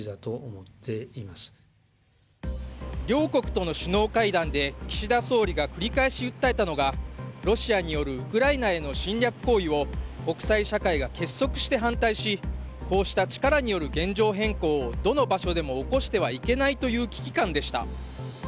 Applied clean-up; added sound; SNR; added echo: none; none; none; none.